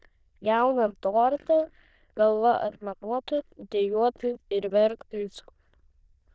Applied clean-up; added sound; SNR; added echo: neural diffusion model UNIVERSE++.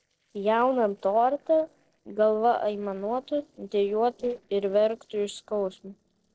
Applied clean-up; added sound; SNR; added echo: neural separator model SepFormer DNS4.